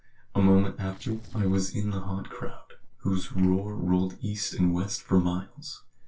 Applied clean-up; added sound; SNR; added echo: neural separator model SepFormer DNS4.